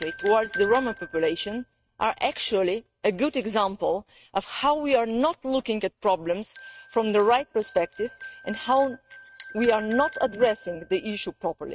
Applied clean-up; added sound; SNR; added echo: neural mask model RNNoise.